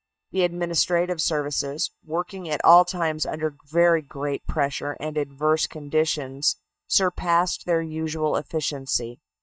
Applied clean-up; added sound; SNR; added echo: neural mask model DeepFilterNet 3.